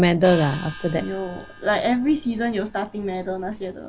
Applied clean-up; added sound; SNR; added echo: none; Gong; 18 dB; none.